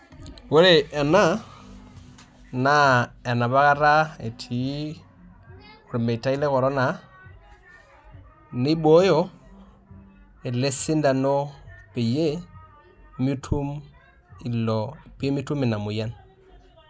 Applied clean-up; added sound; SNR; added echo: none; none; none; none.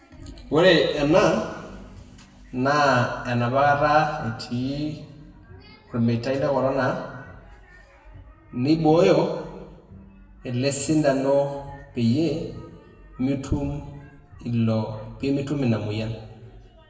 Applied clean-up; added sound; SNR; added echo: none; none; none; reverberation time 1.1 s.